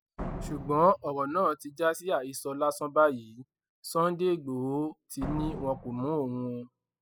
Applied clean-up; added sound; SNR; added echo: classical method spectral subtraction.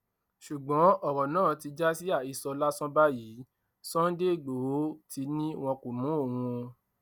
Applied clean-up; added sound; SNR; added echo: none; none; none; none.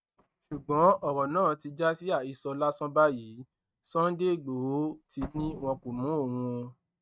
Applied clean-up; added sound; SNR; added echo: neural mask model RNNoise.